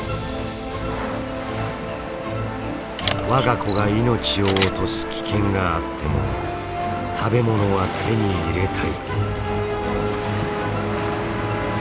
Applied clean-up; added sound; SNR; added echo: none; Camera; 9 dB; none.